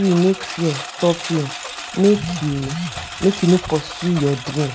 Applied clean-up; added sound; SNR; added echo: none; Engine; 11 dB; none.